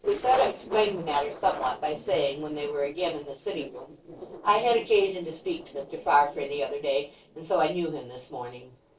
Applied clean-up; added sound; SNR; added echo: neural separator model SepFormer DNS4.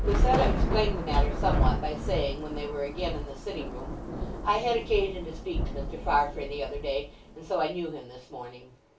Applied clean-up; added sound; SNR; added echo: none; Thunder / Rain; -1 dB; reverberation time 0.2 s.